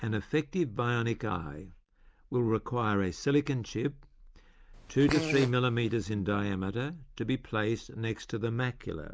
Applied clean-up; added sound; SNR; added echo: none; Fart; 5 dB; none.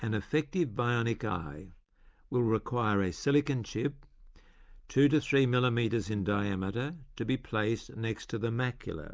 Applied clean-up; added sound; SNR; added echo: none; none; none; none.